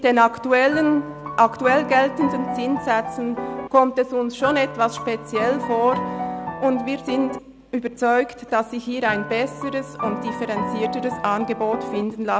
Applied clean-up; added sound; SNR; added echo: none; Piano; 7 dB; none.